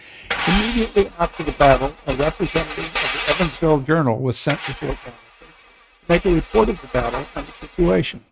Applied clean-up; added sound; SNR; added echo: neural mask model RNNoise.